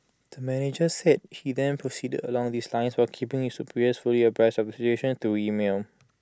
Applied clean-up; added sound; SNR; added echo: none; none; none; none.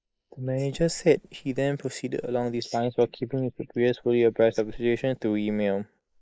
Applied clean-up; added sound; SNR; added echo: neural mask model Resemble Enhance denoiser.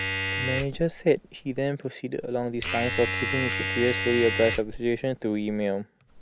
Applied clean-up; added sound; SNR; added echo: none; Domestic sounds, home sounds; 4 dB; none.